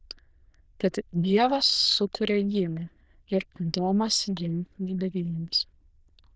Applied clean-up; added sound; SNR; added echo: neural diffusion model UNIVERSE++.